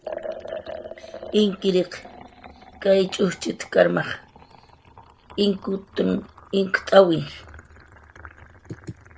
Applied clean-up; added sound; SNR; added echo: none; Liquid; 17 dB; none.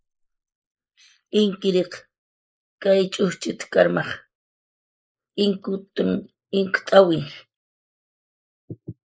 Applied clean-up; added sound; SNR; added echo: neural mask model Resemble Enhance denoiser.